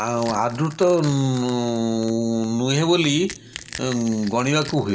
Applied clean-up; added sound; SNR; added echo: none; Crack / Crushing; 20 dB; reverberation time 1.9 s.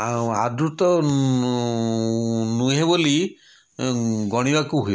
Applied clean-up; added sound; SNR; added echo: none; none; none; none.